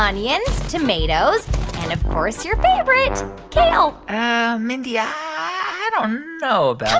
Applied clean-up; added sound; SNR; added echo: none; none; none; none.